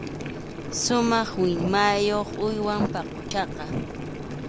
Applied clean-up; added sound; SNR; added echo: none; Boiling; 8 dB; none.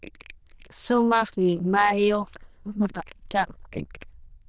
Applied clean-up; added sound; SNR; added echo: neural diffusion model UNIVERSE++.